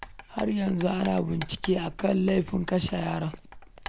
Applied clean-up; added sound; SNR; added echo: none; Writing; 14 dB; none.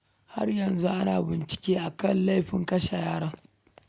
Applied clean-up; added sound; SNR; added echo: none; none; none; none.